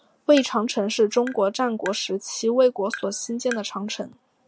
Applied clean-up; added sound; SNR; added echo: none; Tap; 18 dB; none.